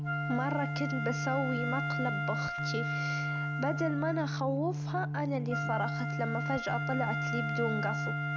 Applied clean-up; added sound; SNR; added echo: none; Organ + Wind instrument, woodwind instrument; -2 dB; none.